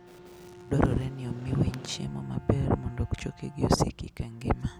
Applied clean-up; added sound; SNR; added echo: none; Bowed string instrument + Motorcycle; 18 dB; none.